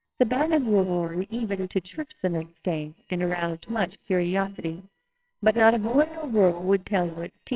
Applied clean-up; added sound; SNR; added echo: neural separator model SepFormer WHAMR!.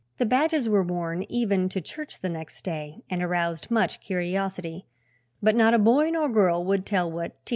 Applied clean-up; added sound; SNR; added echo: none; none; none; none.